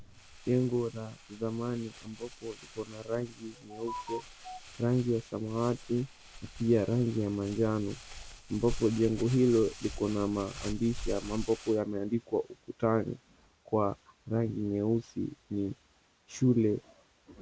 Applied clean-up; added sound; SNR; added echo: none; Crumpling, crinkling; 15 dB; none.